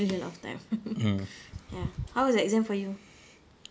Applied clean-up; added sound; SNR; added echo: none; none; none; none.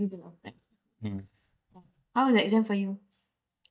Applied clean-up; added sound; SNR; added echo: neural mask model DeepFilterNet 3.